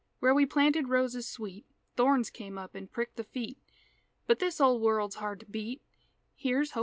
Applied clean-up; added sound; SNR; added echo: none; none; none; none.